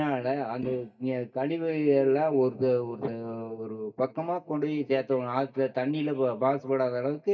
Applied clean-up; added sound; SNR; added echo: neural mask model DeepFilterNet 3.